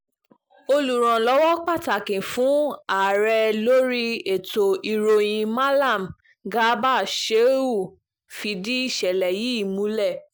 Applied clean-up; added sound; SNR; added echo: none; none; none; none.